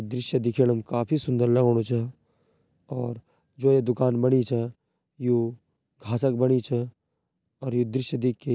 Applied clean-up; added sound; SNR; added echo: none; none; none; none.